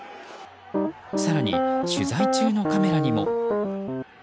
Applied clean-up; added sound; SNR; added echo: none; Piano; -4 dB; none.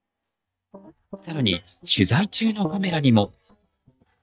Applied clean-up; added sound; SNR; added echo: neural mask model DeepFilterNet 3.